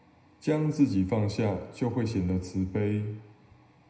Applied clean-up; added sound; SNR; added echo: none; none; none; reverberation time 0.7 s.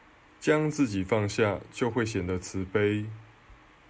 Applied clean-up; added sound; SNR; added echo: none; none; none; none.